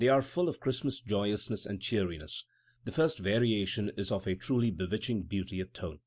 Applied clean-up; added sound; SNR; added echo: none; none; none; none.